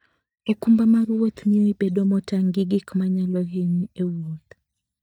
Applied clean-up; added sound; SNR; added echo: neural mask model DeepFilterNet 3.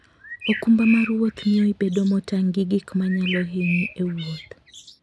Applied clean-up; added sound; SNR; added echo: none; Bird; 12 dB; none.